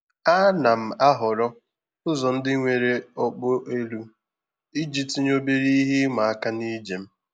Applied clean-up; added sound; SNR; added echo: none; none; none; none.